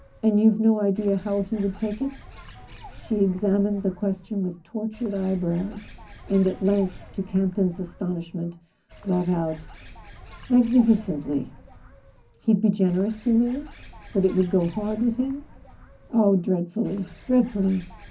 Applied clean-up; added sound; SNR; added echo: none; Bird; 20 dB; reverberation time 0.4 s.